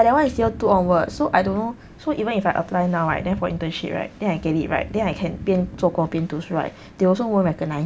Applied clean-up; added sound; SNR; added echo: none; Breathing; 20 dB; none.